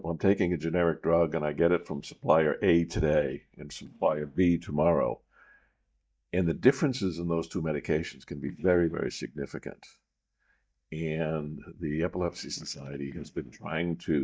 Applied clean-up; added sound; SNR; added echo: neural mask model DeepFilterNet 3.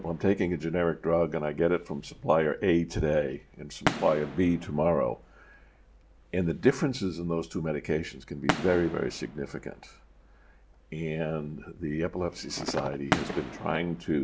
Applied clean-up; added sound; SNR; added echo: none; Fireworks; 11 dB; none.